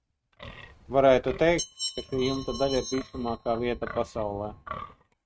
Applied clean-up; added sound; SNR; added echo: neural mask model RNNoise.